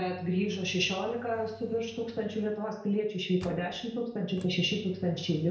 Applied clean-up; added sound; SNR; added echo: none; Engine; 20 dB; reverberation time 0.5 s.